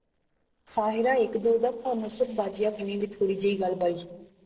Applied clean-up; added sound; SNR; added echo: neural separator model SepFormer DNS4.